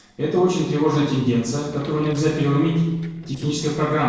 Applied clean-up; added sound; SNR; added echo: neural separator model SepFormer DNS4.